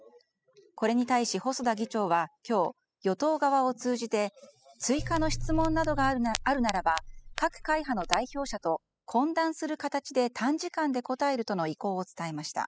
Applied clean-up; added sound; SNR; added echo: classical method spectral subtraction.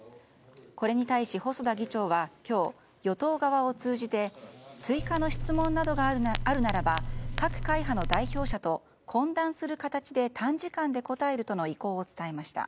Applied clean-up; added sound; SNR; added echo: none; Crackle; 1 dB; none.